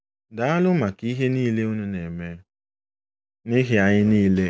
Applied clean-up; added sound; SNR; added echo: none; none; none; none.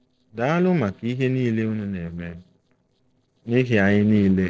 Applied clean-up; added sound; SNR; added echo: neural separator model SepFormer DNS4.